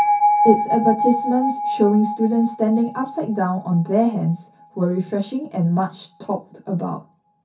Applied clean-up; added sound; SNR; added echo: none; Bell; 4 dB; reverberation time 0.3 s.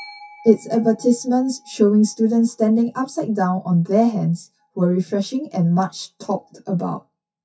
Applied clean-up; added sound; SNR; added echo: classical method WPE with log-MMSE.